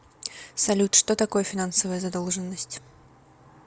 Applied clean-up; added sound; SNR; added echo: none; none; none; none.